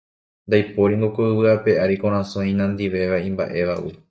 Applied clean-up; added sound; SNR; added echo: neural mask model DeepFilterNet 3.